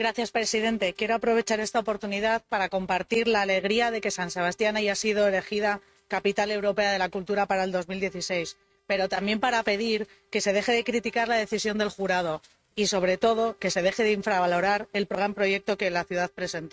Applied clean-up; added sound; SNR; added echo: neural mask model RNNoise.